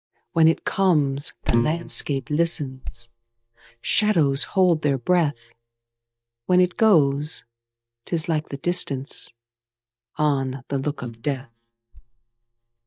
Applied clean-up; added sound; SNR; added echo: neural mask model DeepFilterNet 3.